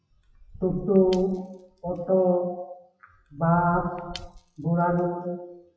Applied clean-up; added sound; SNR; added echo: classical method WPE with log-MMSE.